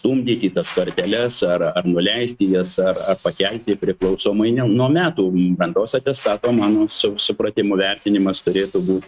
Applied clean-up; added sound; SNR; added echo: neural mask model RNNoise.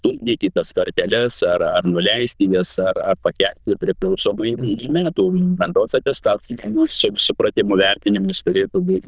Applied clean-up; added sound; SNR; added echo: neural diffusion model UNIVERSE++.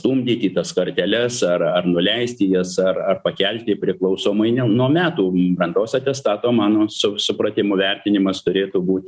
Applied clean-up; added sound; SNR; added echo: none; none; none; none.